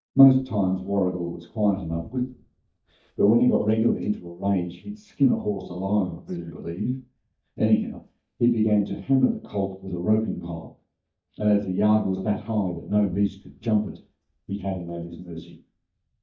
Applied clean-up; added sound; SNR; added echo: neural mask model DeepFilterNet 3.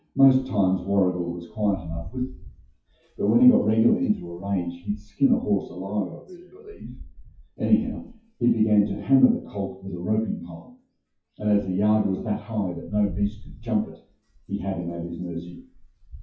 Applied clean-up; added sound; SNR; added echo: classical method WPE with log-MMSE.